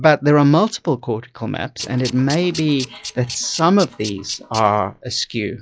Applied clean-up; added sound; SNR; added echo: classical method log-MMSE.